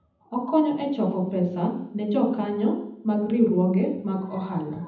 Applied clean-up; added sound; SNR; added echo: none; none; none; reverberation time 0.8 s.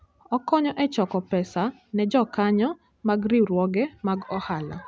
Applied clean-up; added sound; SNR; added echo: none; none; none; none.